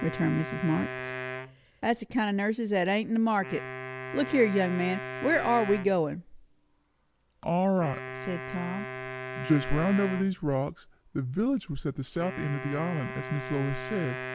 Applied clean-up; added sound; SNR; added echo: none; Wind instrument, woodwind instrument; 10 dB; none.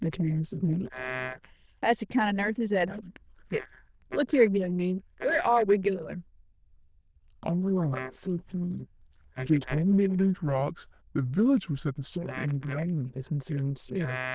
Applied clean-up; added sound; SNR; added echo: neural diffusion model UNIVERSE++.